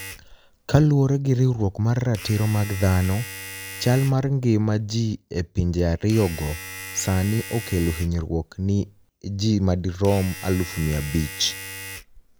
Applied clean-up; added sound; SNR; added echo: none; Domestic sounds, home sounds; 16 dB; none.